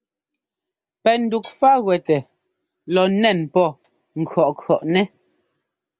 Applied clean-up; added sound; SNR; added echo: none; none; none; none.